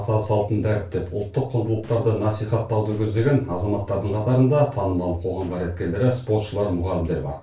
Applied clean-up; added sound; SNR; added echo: neural separator model SepFormer DNS4.